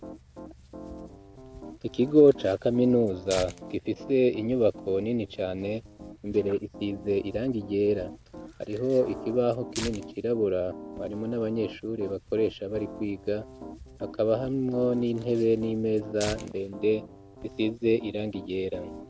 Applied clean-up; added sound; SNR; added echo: none; Tearing + Piano; 15 dB; none.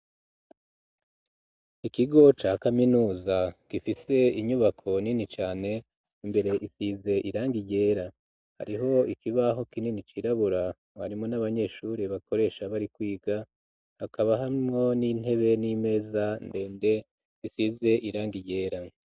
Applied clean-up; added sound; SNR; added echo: none; none; none; none.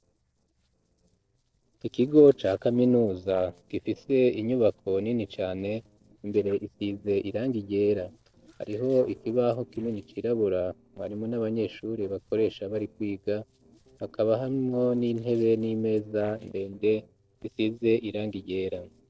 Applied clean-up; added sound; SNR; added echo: neural separator model SepFormer DNS4.